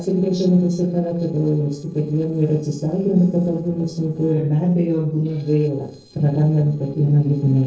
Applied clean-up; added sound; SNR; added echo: neural separator model SepFormer DNS4.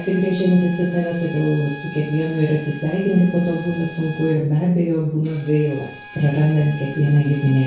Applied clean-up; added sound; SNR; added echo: none; Bowed string instrument; 17 dB; reverberation time 0.6 s.